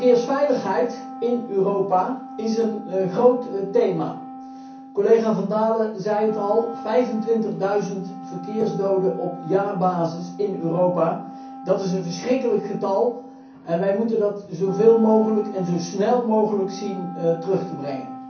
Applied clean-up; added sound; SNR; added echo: none; Wind instrument, woodwind instrument; 14 dB; reverberation time 0.6 s.